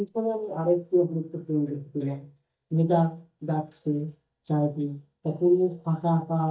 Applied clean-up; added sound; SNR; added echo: neural mask model DeepFilterNet 3.